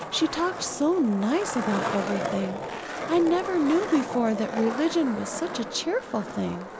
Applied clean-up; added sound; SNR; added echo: none; Skateboard; 7 dB; none.